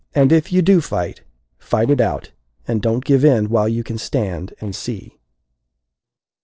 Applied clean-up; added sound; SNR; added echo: neural separator model SepFormer DNS4.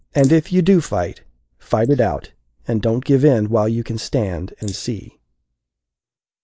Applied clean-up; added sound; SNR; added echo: neural mask model Resemble Enhance denoiser.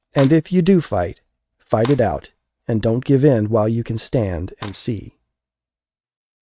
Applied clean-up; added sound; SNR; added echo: neural mask model RNNoise.